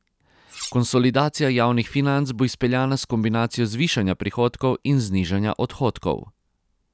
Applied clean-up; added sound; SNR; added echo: none; Cutlery, silverware; 15 dB; none.